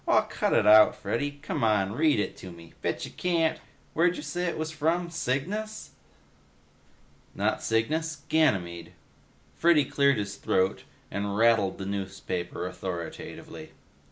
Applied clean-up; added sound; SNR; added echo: none; none; none; none.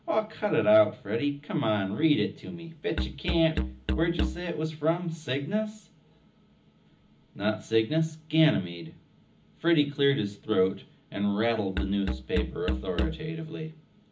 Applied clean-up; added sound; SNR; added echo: none; Musical instrument; 4 dB; reverberation time 0.4 s.